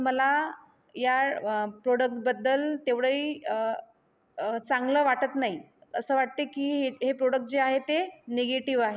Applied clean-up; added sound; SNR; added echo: none; none; none; none.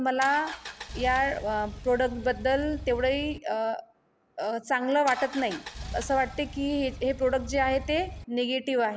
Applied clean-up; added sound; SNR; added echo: none; Engine; 12 dB; none.